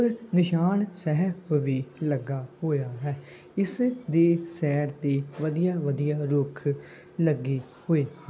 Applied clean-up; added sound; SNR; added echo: none; none; none; none.